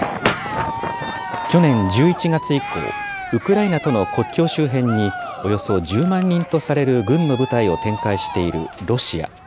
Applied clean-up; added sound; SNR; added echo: none; Cheering; 10 dB; none.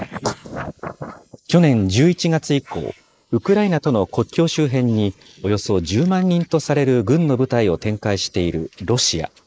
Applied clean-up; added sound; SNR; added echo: neural mask model Resemble Enhance denoiser.